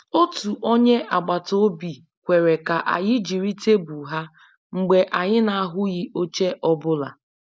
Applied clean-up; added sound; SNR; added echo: none; none; none; none.